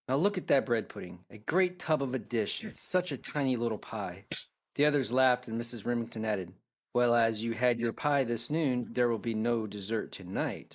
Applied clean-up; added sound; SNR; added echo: neural mask model Resemble Enhance denoiser.